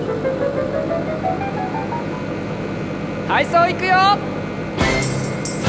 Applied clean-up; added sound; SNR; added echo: none; Microwave oven; 3 dB; none.